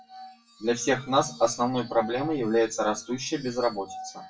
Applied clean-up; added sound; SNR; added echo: classical method WPE with log-MMSE.